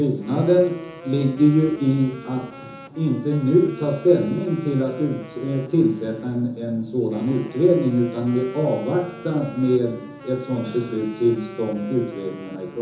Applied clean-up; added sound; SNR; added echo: none; Wind instrument, woodwind instrument; 18 dB; reverberation time 0.7 s.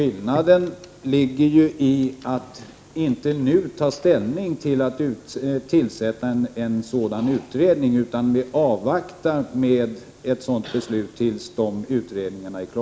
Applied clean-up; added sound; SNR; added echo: none; none; none; none.